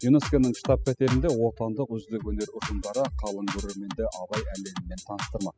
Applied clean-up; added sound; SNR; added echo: classical method spectral subtraction.